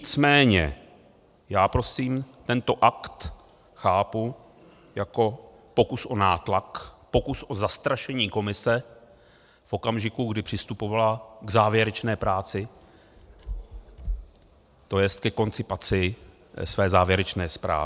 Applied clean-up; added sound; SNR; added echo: none; none; none; none.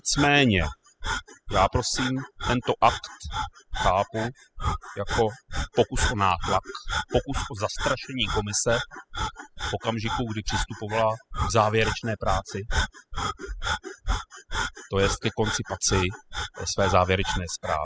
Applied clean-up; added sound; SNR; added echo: classical method spectral subtraction.